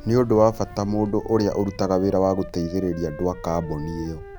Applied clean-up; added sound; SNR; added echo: none; Ocean + Wind instrument, woodwind instrument; 15 dB; none.